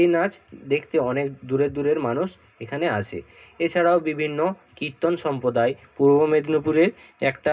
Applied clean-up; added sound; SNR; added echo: none; none; none; reverberation time 0.2 s.